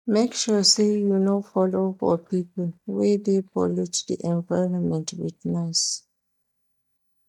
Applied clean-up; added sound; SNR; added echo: neural mask model DeepFilterNet 3.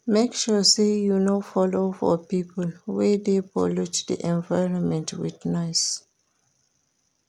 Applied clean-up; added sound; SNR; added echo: none; none; none; none.